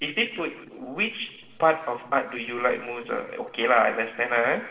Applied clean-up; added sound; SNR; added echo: neural separator model SepFormer DNS4.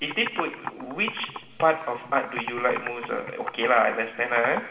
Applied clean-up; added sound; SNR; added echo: none; Computer keyboard; 11 dB; reverberation time 0.8 s.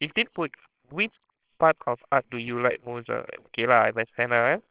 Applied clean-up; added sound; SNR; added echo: neural separator model SepFormer WHAMR!.